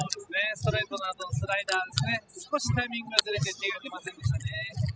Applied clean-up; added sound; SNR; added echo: classical method spectral subtraction.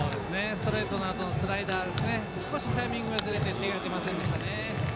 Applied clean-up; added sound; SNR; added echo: none; Bowed string instrument + Crushing; 12 dB; none.